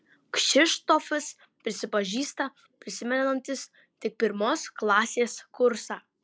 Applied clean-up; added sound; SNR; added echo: none; none; none; none.